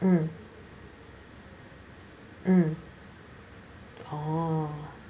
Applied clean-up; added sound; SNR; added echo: none; none; none; none.